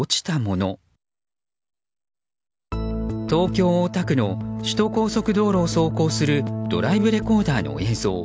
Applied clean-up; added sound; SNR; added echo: none; none; none; none.